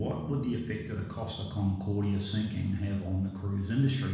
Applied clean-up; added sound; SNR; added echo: none; Bass guitar; 13 dB; reverberation time 1.1 s.